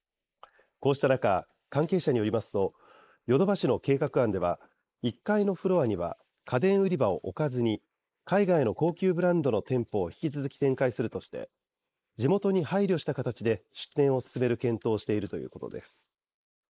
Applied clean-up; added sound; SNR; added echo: neural mask model Resemble Enhance denoiser.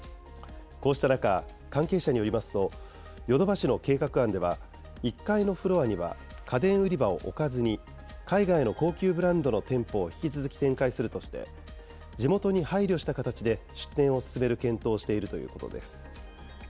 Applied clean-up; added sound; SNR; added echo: none; none; none; none.